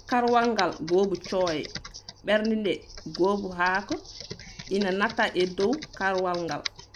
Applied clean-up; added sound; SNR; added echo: none; Computer keyboard; 15 dB; none.